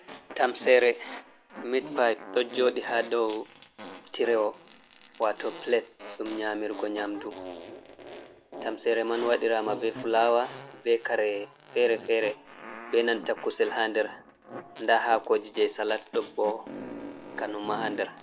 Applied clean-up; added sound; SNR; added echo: none; Fart; 15 dB; none.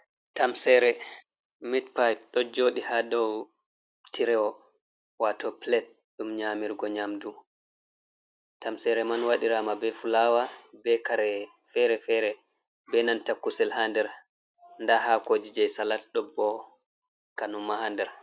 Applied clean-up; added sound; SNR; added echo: none; none; none; none.